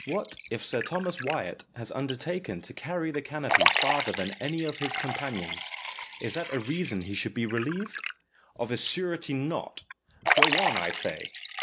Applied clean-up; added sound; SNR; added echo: none; Liquid; -1 dB; none.